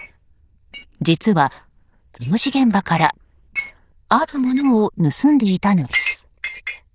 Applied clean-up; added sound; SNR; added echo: neural diffusion model UNIVERSE++.